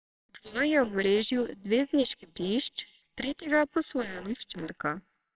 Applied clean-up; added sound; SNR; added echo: neural separator model SepFormer WHAMR!.